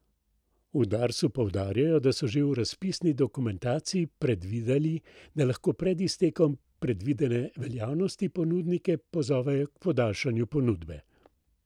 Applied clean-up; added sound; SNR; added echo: none; none; none; none.